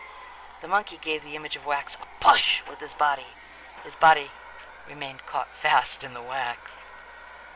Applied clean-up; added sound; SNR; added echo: none; Domestic sounds, home sounds; 19 dB; none.